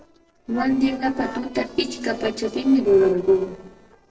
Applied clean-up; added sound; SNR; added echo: neural separator model SepFormer DNS4.